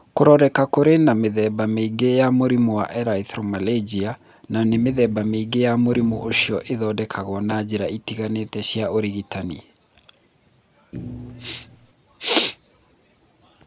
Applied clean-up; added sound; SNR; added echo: none; Thump, thud; 15 dB; none.